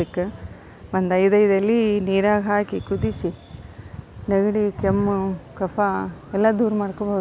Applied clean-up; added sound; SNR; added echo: none; none; none; none.